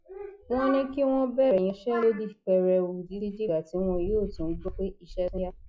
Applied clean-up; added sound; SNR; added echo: classical method log-MMSE.